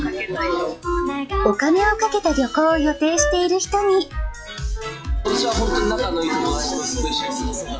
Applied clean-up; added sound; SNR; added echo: classical method log-MMSE.